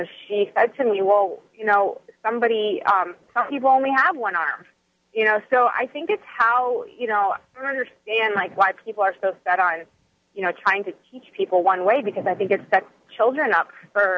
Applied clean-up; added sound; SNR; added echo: none; none; none; none.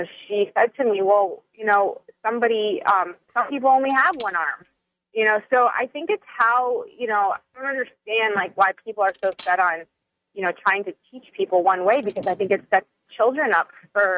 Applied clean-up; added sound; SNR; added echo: neural mask model RNNoise.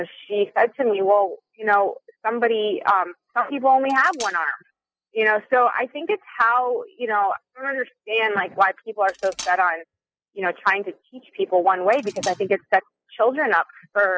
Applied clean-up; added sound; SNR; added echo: classical method spectral subtraction.